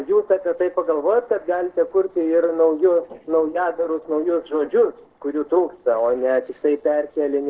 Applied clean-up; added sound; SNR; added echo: neural separator model SepFormer DNS4.